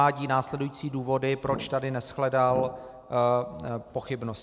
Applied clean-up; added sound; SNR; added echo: none; Brass instrument; 13 dB; none.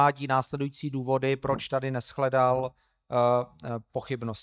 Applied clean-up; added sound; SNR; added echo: neural mask model DeepFilterNet 3.